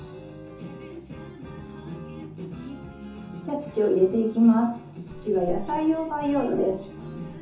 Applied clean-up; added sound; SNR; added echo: none; Clock; 18 dB; reverberation time 0.6 s.